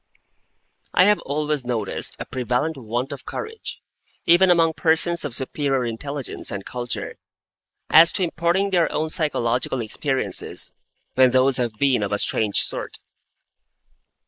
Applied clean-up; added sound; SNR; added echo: neural mask model Resemble Enhance denoiser.